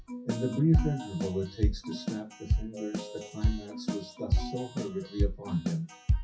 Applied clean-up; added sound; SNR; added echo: classical method WPE with log-MMSE.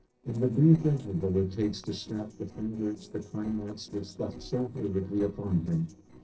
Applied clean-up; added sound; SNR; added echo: neural separator model SepFormer DNS4.